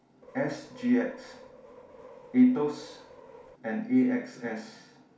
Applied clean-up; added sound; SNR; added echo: none; Subway, metro, underground; 20 dB; reverberation time 0.4 s.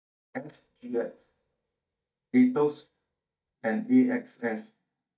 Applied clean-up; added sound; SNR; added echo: neural mask model DeepFilterNet 3.